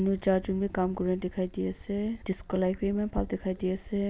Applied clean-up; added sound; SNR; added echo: none; Aircraft; 18 dB; none.